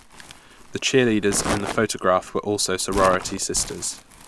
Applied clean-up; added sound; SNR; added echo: none; Crumpling, crinkling; 10 dB; none.